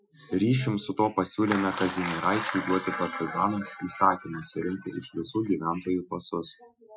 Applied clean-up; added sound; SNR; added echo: classical method Wiener filter.